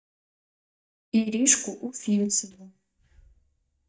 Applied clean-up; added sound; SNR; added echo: neural mask model DeepFilterNet 3.